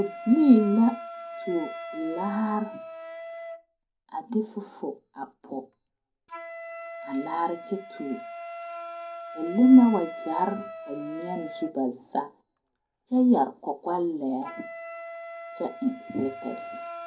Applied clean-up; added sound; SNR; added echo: none; Wind instrument, woodwind instrument; 14 dB; reverberation time 0.2 s.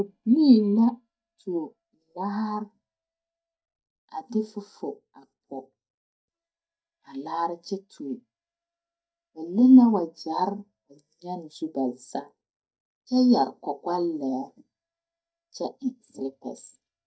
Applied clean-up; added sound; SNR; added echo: neural mask model DeepFilterNet 3.